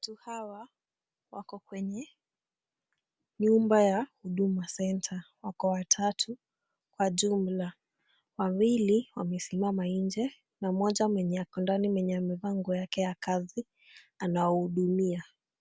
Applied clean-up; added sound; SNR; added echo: none; none; none; none.